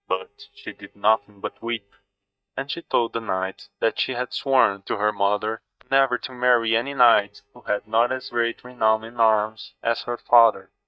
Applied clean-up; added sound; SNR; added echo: neural mask model DeepFilterNet 3.